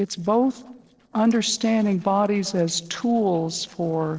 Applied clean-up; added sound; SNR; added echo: neural separator model SepFormer DNS4.